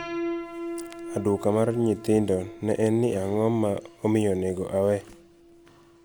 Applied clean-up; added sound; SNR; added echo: none; Piano; 12 dB; none.